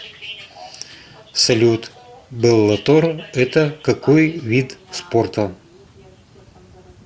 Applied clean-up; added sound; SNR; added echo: none; none; none; none.